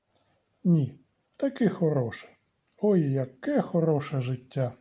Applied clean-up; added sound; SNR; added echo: none; none; none; none.